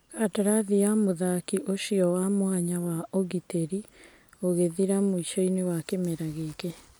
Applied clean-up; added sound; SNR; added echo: none; none; none; none.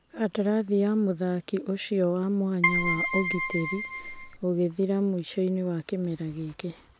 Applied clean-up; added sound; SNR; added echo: none; Keyboard (musical); 1 dB; none.